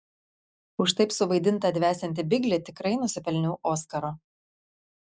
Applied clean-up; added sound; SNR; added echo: none; none; none; none.